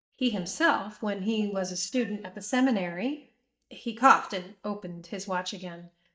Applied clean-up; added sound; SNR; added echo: neural mask model DeepFilterNet 3.